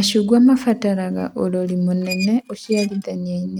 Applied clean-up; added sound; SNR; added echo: neural mask model RNNoise.